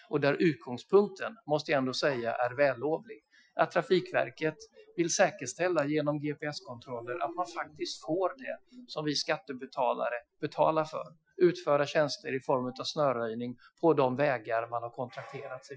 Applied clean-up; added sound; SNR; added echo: classical method Wiener filter.